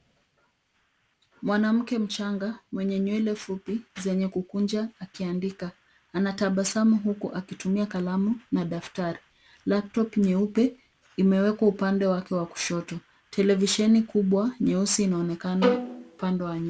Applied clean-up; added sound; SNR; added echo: none; Bowed string instrument; 1 dB; none.